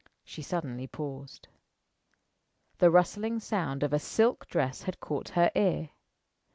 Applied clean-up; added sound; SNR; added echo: none; none; none; none.